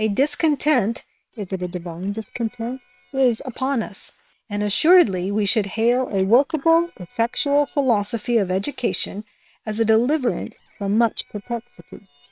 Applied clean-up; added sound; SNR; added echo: neural separator model SepFormer WHAM!.